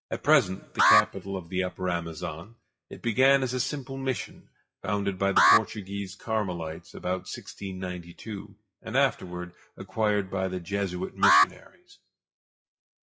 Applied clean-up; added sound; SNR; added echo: classical method WPE with log-MMSE.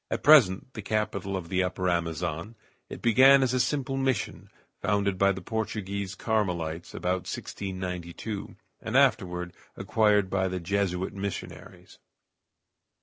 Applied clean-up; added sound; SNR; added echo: none; none; none; none.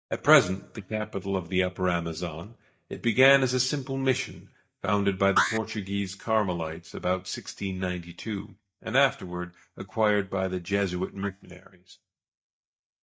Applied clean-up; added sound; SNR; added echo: neural mask model DeepFilterNet 3.